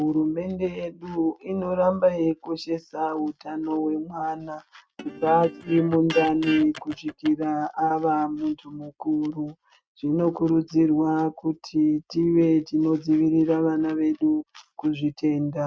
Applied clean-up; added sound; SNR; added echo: neural mask model RNNoise.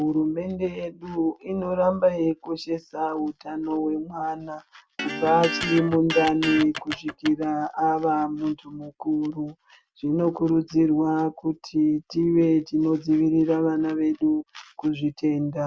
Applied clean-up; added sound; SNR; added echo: none; Electric guitar; 7 dB; none.